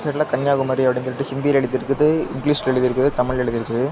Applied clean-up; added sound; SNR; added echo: none; Insect; 19 dB; none.